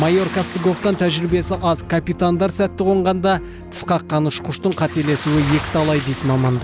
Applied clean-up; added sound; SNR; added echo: none; Bathtub (filling or washing) / Splash, splatter; 15 dB; none.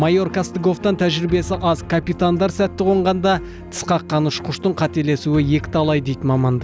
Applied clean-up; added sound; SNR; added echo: none; none; none; none.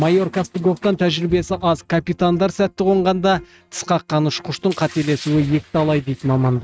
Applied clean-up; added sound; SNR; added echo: neural mask model RNNoise.